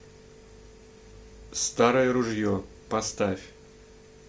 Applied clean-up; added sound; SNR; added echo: none; none; none; none.